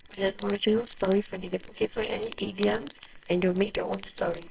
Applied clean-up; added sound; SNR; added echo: neural separator model SepFormer WHAMR!.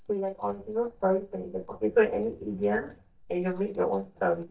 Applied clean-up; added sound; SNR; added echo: neural mask model DeepFilterNet 3.